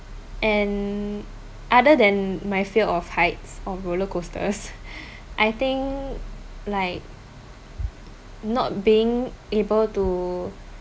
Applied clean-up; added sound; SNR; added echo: none; none; none; none.